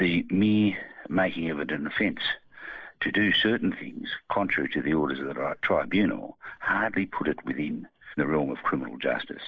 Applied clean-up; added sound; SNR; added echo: neural mask model Resemble Enhance denoiser.